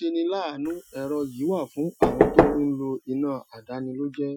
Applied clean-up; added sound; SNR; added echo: classical method Wiener filter.